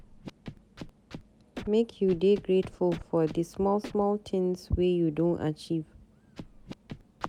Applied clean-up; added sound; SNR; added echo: none; Scratching (performance technique); 17 dB; none.